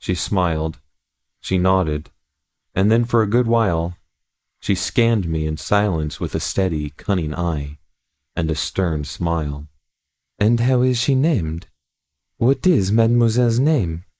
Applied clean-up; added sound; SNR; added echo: neural mask model Resemble Enhance denoiser.